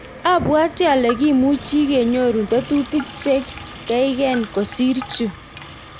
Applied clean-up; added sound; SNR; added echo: none; Sink (filling or washing) / Water tap, faucet; 14 dB; none.